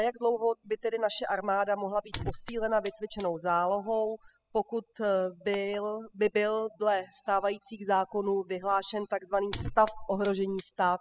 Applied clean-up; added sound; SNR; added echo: classical method spectral subtraction.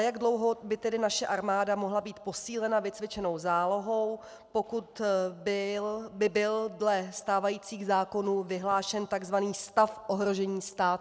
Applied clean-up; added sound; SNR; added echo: none; none; none; none.